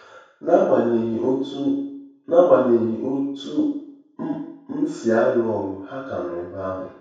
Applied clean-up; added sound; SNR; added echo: none; none; none; reverberation time 0.7 s.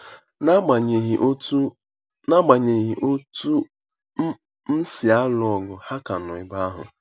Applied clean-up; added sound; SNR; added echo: none; none; none; none.